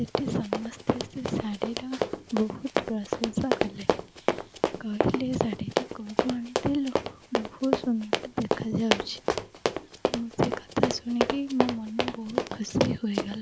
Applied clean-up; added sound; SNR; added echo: none; Run; -1 dB; none.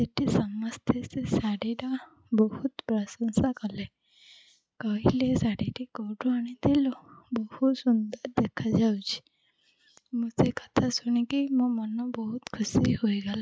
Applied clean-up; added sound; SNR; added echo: none; none; none; none.